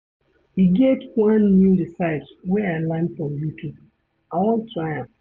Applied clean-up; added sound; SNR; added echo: none; none; none; none.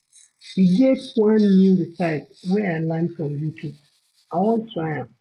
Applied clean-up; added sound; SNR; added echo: neural mask model Resemble Enhance denoiser.